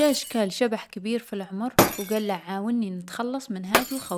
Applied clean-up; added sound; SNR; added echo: none; Shatter; 2 dB; none.